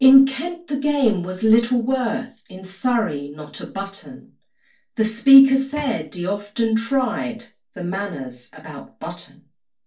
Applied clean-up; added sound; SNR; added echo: neural separator model SepFormer DNS4.